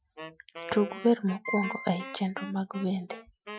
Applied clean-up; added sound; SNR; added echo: classical method Wiener filter.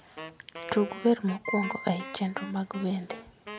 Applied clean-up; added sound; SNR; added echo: none; Piano + Wind instrument, woodwind instrument; 11 dB; none.